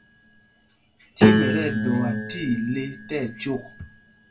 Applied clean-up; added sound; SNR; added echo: none; Piano; -3 dB; reverberation time 0.2 s.